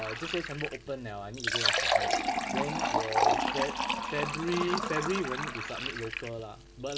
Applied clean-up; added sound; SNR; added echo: none; Fill (with liquid); -5 dB; none.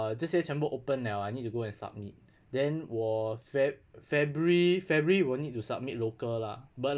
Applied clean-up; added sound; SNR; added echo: none; none; none; none.